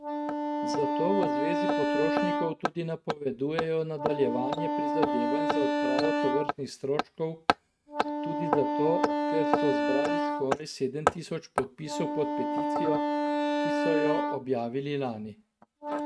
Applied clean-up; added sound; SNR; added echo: neural mask model RNNoise.